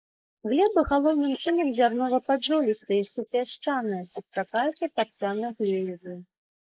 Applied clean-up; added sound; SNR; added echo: neural mask model Resemble Enhance denoiser.